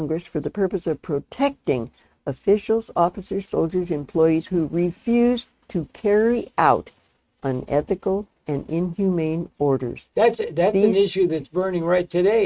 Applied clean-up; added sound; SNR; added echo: neural mask model RNNoise.